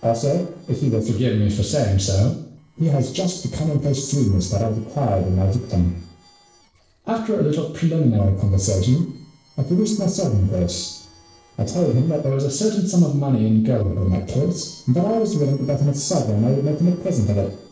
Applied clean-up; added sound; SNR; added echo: neural separator model SepFormer DNS4.